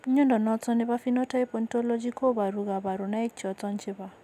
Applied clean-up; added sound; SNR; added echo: none; none; none; none.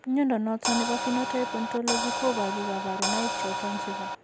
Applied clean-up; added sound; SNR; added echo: none; Crash cymbal; 0 dB; none.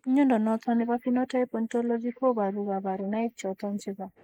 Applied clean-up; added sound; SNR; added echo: neural mask model Resemble Enhance denoiser.